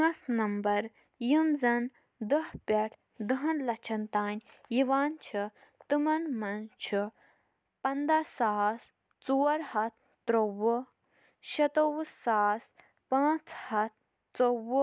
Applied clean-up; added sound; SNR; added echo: none; none; none; none.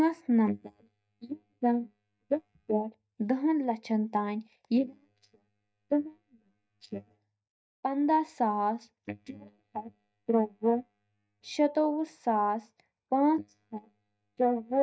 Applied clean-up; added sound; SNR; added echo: neural mask model DeepFilterNet 3.